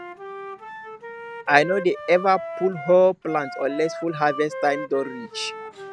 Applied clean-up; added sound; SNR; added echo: none; Wind instrument, woodwind instrument; 12 dB; none.